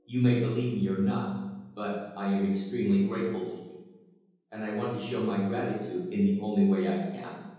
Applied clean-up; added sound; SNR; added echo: none; none; none; reverberation time 1.3 s.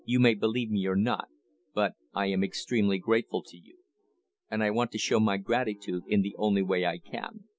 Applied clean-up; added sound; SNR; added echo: none; none; none; none.